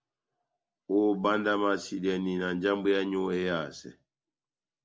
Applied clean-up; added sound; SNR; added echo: none; none; none; none.